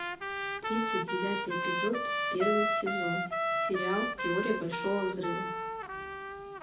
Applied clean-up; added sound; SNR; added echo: none; Trumpet; 0 dB; reverberation time 0.4 s.